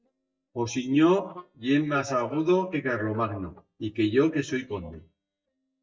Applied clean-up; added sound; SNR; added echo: neural mask model DeepFilterNet 3.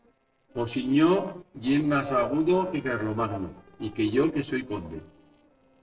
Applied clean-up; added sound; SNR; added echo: neural separator model SepFormer DNS4.